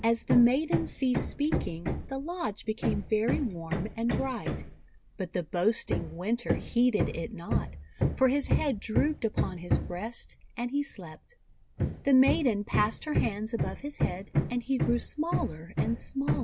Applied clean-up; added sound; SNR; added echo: none; Hammer; 3 dB; none.